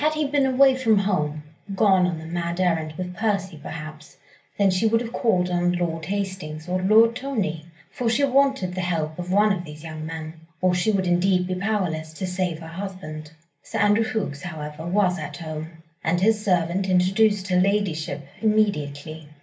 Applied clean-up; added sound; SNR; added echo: none; none; none; reverberation time 0.3 s.